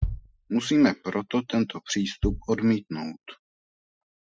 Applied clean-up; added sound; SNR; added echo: classical method spectral subtraction.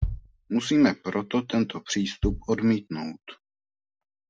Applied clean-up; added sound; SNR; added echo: none; Bass drum; 10 dB; none.